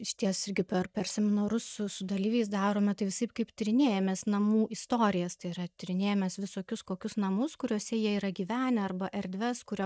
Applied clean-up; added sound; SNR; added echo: neural mask model DeepFilterNet 3.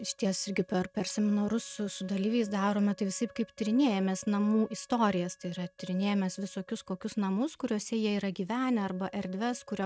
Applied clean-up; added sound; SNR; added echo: neural mask model RNNoise.